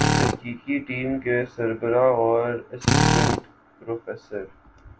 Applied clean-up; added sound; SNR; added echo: none; Drill; 0 dB; reverberation time 0.2 s.